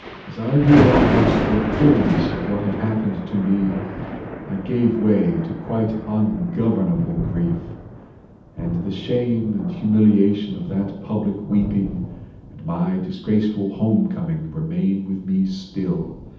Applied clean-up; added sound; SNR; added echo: none; Thunder; 6 dB; reverberation time 0.8 s.